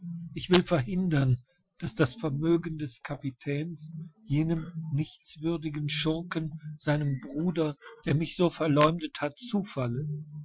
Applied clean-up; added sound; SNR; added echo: classical method Wiener filter.